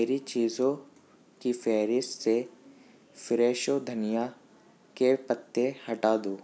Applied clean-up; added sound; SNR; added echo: none; none; none; none.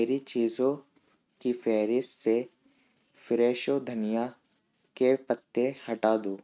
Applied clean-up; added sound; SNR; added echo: neural mask model RNNoise.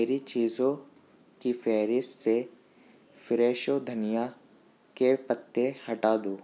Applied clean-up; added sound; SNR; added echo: neural mask model Resemble Enhance denoiser.